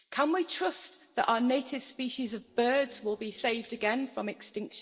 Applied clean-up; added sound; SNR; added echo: neural separator model SepFormer DNS4.